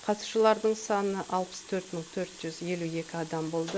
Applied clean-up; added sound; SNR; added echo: none; Water tap, faucet; 19 dB; none.